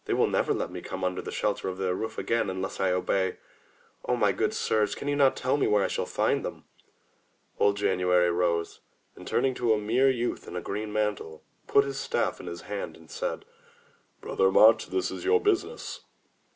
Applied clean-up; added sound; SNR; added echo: none; none; none; none.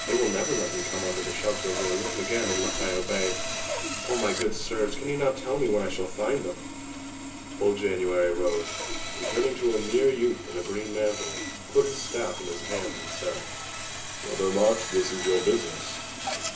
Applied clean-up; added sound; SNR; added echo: none; Sawing; 5 dB; reverberation time 0.3 s.